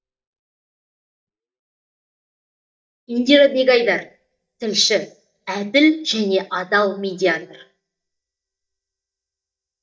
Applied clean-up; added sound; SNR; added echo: neural mask model DeepFilterNet 3.